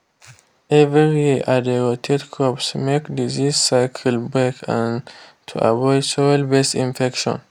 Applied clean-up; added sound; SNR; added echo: none; none; none; none.